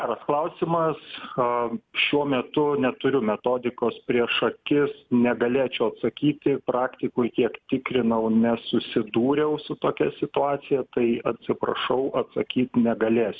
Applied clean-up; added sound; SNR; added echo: none; none; none; none.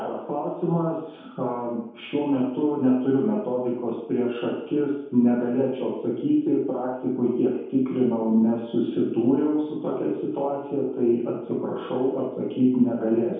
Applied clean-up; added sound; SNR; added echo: none; none; none; reverberation time 0.8 s.